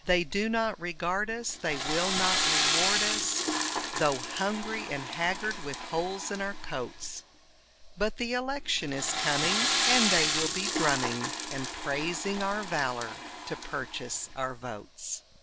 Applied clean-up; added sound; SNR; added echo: none; Toilet flush / Water; 1 dB; none.